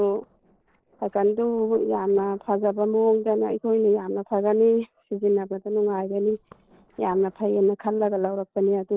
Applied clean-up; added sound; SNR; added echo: neural separator model SepFormer DNS4.